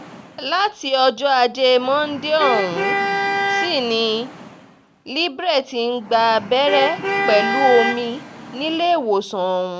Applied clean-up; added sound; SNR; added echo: none; Traffic noise, roadway noise / Vehicle horn, car horn, honking; 6 dB; none.